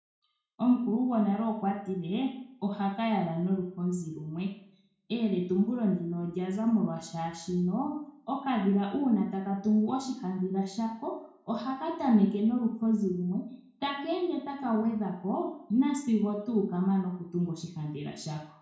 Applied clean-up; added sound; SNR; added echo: none; none; none; reverberation time 0.5 s.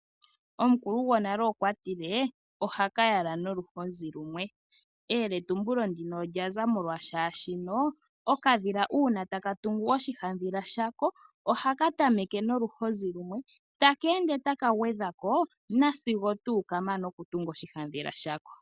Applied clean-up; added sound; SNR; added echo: none; none; none; none.